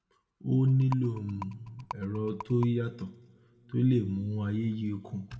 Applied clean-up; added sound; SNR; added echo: none; Rattle; 15 dB; reverberation time 1.3 s.